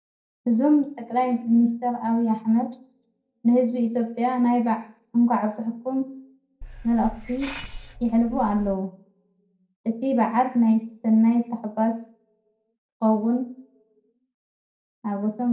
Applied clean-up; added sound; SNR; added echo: neural separator model SepFormer DNS4.